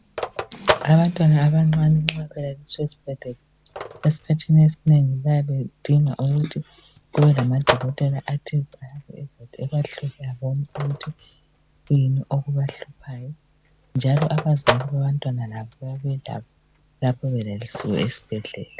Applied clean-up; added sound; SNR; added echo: none; Telephone; 11 dB; none.